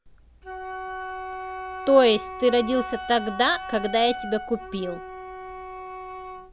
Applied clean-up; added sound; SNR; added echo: none; Wind instrument, woodwind instrument; 10 dB; none.